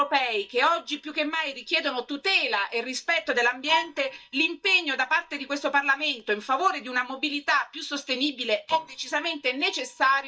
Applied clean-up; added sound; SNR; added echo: neural mask model DeepFilterNet 3.